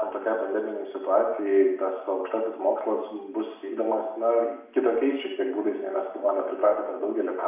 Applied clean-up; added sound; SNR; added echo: none; none; none; reverberation time 0.7 s.